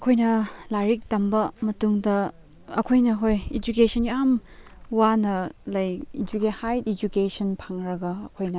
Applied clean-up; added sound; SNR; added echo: none; none; none; none.